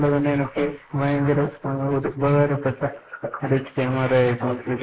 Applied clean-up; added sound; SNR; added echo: neural mask model Resemble Enhance denoiser.